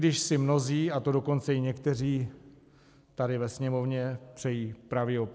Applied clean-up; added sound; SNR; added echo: none; none; none; none.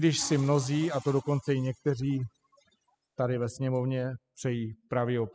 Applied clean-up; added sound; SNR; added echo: classical method spectral subtraction.